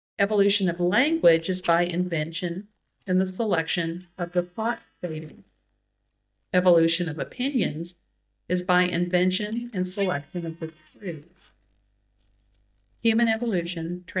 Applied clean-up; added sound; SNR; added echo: neural mask model DeepFilterNet 3.